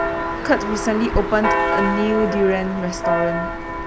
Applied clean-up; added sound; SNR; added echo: none; Church bell; 1 dB; none.